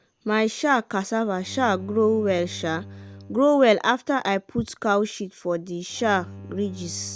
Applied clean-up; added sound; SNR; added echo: none; Bowed string instrument; 20 dB; none.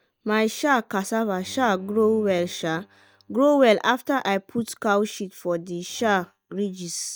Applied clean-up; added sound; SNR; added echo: neural mask model DeepFilterNet 3.